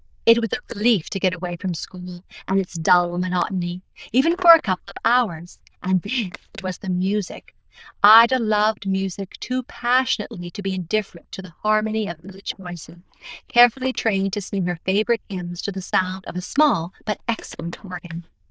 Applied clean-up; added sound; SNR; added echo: neural diffusion model UNIVERSE++.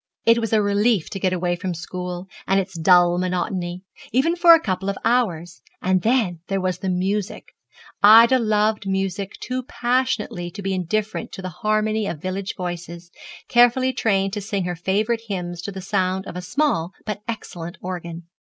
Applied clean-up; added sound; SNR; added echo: none; none; none; none.